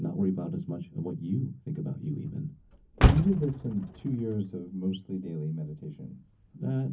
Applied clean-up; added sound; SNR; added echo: none; Motor vehicle (road); 1 dB; reverberation time 0.3 s.